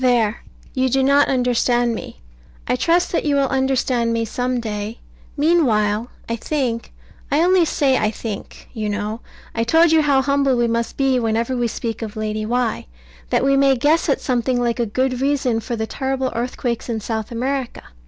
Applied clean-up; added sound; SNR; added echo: none; none; none; none.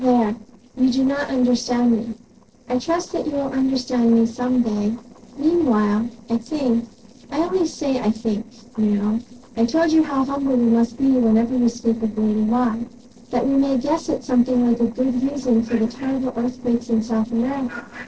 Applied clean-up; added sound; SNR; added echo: neural separator model SepFormer DNS4.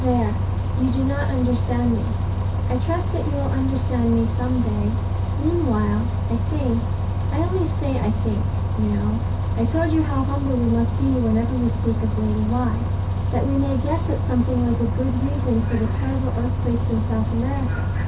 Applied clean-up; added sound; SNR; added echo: none; Bus; -3 dB; reverberation time 0.3 s.